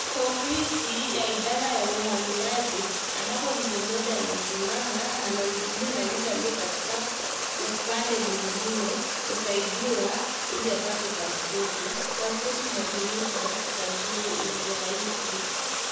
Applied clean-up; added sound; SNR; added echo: none; Water; -1 dB; reverberation time 1.1 s.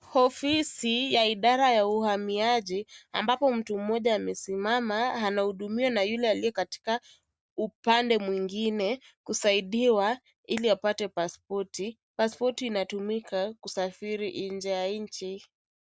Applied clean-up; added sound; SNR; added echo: none; none; none; none.